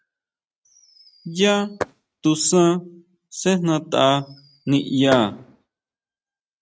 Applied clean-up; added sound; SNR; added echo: neural mask model RNNoise.